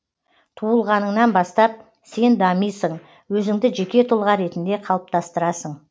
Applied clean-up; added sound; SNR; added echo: none; none; none; none.